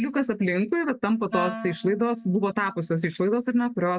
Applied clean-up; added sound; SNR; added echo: neural mask model RNNoise.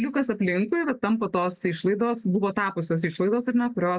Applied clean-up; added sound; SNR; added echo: none; none; none; none.